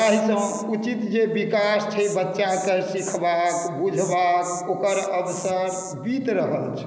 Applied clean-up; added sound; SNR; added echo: none; Insect; 17 dB; none.